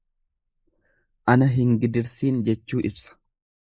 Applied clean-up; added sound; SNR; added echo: neural mask model Resemble Enhance denoiser.